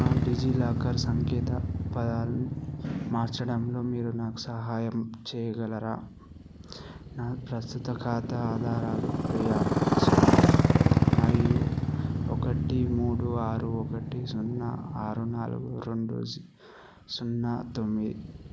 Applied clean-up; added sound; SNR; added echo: none; Motorcycle; -3 dB; none.